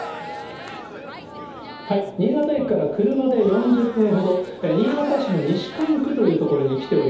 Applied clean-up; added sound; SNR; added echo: none; Crowd; 16 dB; reverberation time 0.8 s.